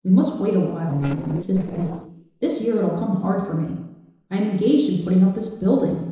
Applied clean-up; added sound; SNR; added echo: neural separator model SepFormer DNS4.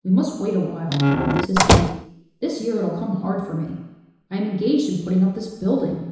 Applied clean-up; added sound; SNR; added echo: none; Squeak / Slam / Wood; -4 dB; reverberation time 1.0 s.